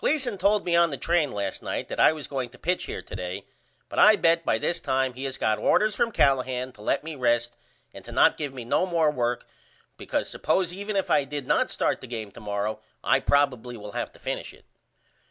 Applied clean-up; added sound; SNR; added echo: none; none; none; none.